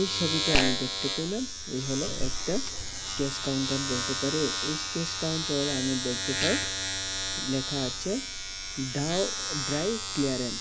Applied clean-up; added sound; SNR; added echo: none; Domestic sounds, home sounds; -1 dB; none.